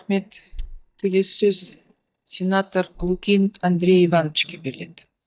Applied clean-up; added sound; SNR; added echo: neural mask model DeepFilterNet 3.